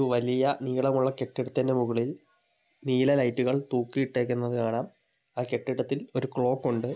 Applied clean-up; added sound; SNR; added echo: none; none; none; none.